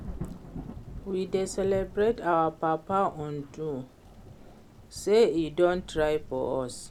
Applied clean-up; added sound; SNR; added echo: none; Thunder / Rain; 15 dB; none.